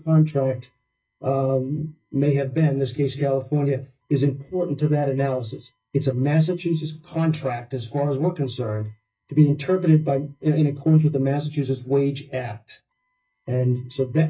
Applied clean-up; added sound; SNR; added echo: neural mask model DeepFilterNet 3.